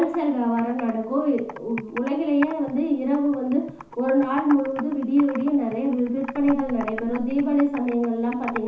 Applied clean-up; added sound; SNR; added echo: none; Computer keyboard; 16 dB; reverberation time 0.9 s.